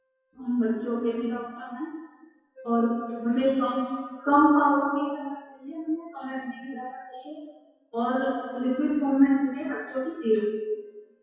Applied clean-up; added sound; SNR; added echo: classical method WPE with log-MMSE.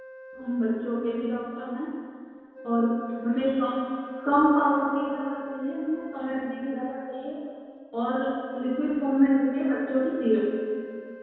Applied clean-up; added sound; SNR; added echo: none; Wind instrument, woodwind instrument; 18 dB; reverberation time 2.2 s.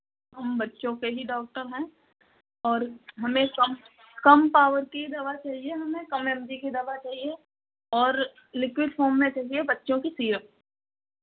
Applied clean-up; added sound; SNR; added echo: none; none; none; none.